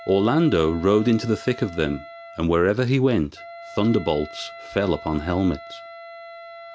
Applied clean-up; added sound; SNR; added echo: none; Wind instrument, woodwind instrument; 18 dB; none.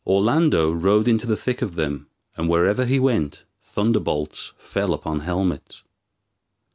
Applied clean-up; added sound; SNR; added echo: none; none; none; none.